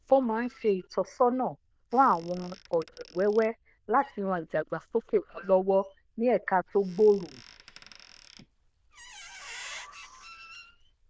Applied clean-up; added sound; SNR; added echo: neural diffusion model UNIVERSE++.